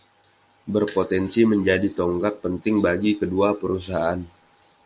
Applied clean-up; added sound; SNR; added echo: none; none; none; none.